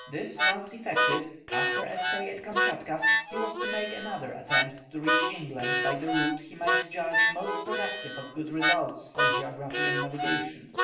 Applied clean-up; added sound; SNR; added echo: none; Harmonica; -5 dB; reverberation time 0.6 s.